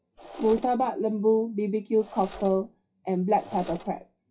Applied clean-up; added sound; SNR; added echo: classical method WPE with log-MMSE.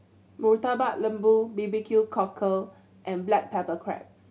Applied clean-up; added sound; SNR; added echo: none; none; none; none.